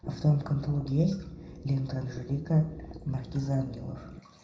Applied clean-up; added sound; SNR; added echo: none; Wind instrument, woodwind instrument; 13 dB; reverberation time 0.5 s.